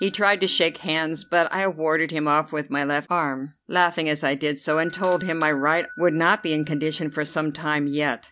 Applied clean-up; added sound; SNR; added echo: none; Bell / Doorbell; 9 dB; none.